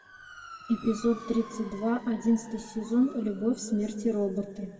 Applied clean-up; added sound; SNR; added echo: none; Motor vehicle (road) / Siren; 19 dB; reverberation time 1.5 s.